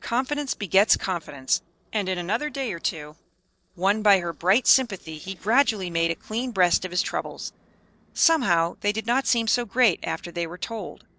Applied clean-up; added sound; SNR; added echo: neural separator model SepFormer DNS4.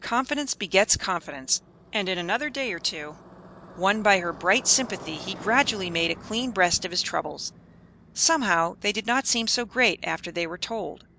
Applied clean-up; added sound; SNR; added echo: none; Motorcycle; 20 dB; none.